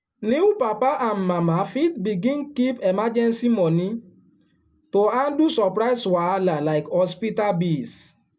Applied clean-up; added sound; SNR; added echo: none; none; none; none.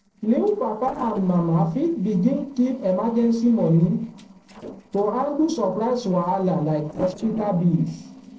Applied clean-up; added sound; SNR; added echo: neural separator model SepFormer DNS4.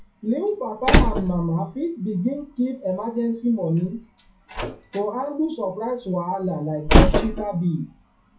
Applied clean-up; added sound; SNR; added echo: classical method WPE with log-MMSE.